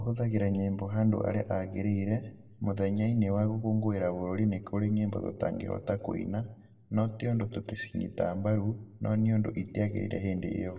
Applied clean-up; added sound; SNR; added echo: none; none; none; reverberation time 0.6 s.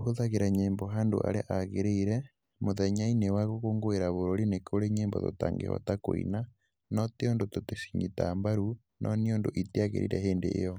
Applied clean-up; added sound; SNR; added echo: none; none; none; none.